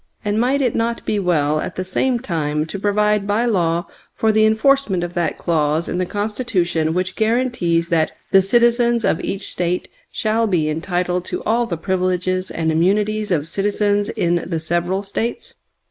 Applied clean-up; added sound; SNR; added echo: neural mask model Resemble Enhance denoiser.